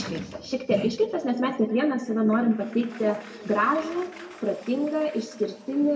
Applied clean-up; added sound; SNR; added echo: none; Sliding door; 17 dB; reverberation time 1.3 s.